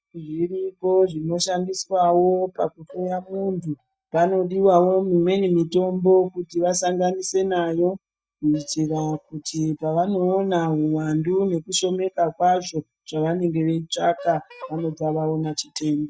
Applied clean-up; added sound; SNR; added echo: neural mask model DeepFilterNet 3.